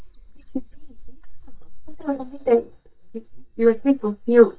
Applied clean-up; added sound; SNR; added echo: neural mask model DeepFilterNet 3.